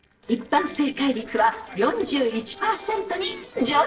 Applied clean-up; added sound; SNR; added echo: neural separator model SepFormer DNS4.